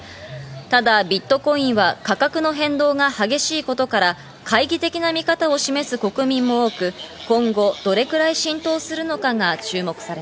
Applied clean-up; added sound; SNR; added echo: none; none; none; none.